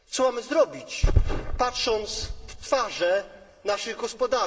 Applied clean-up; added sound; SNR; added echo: none; none; none; reverberation time 2.7 s.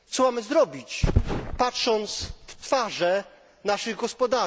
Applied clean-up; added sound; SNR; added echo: none; none; none; none.